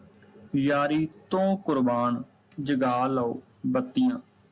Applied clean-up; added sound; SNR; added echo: none; none; none; none.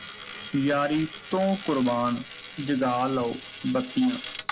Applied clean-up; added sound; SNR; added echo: none; Coin (dropping); 14 dB; none.